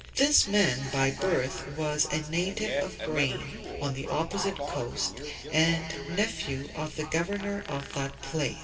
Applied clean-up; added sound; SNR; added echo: none; Fart; 11 dB; reverberation time 2.9 s.